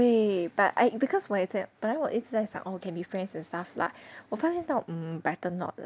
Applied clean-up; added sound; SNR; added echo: none; none; none; none.